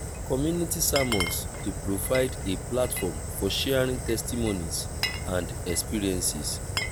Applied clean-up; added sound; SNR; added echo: none; Glass + Fire; 4 dB; none.